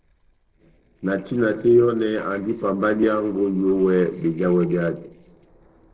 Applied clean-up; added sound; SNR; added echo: neural separator model SepFormer DNS4.